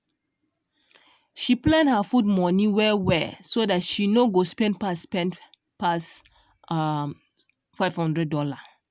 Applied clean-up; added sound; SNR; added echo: none; none; none; none.